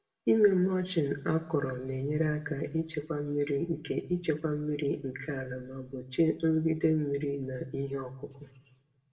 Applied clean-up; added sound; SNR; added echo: none; none; none; reverberation time 0.6 s.